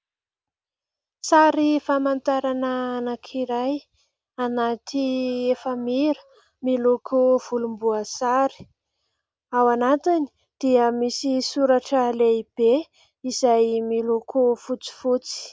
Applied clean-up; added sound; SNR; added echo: none; none; none; none.